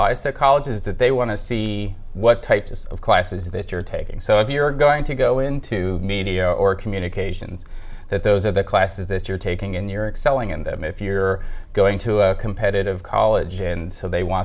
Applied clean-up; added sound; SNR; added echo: none; none; none; none.